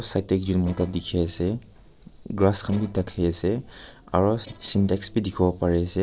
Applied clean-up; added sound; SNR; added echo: neural separator model SepFormer DNS4.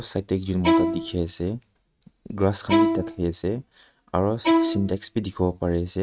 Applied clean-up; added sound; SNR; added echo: neural mask model RNNoise.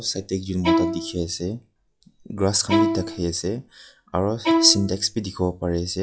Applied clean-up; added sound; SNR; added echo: classical method log-MMSE.